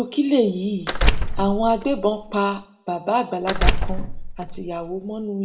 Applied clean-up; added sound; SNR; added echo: none; Door; -1 dB; reverberation time 0.5 s.